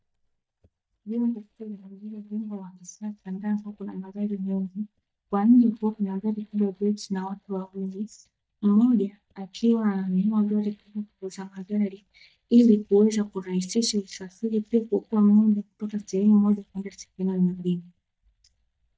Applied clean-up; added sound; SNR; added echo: neural mask model DeepFilterNet 3.